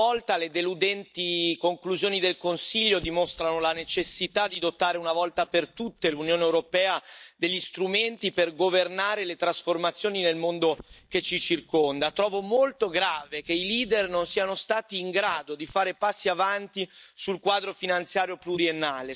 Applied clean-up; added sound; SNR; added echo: neural mask model DeepFilterNet 3.